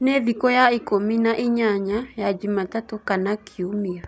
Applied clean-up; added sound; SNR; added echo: none; none; none; none.